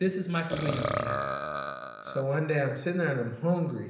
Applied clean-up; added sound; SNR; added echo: none; Burping, eructation; 5 dB; reverberation time 0.9 s.